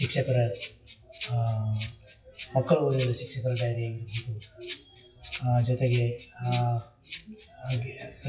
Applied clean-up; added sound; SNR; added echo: classical method WPE with log-MMSE.